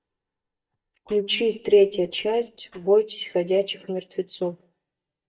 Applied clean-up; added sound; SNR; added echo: neural mask model DeepFilterNet 3.